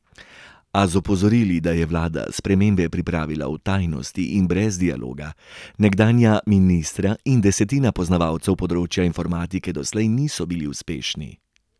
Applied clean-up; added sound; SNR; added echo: none; none; none; none.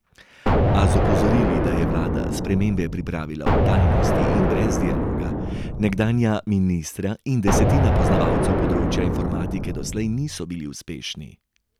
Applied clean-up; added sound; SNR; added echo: none; Explosion; -4 dB; none.